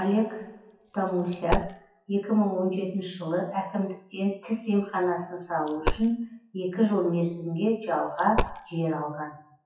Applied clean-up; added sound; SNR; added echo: classical method WPE with log-MMSE.